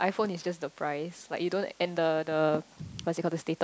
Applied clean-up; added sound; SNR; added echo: none; none; none; none.